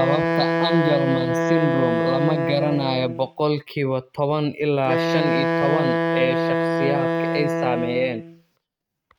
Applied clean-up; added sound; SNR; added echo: neural mask model RNNoise.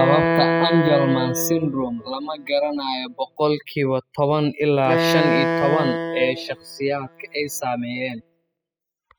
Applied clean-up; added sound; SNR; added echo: classical method spectral subtraction.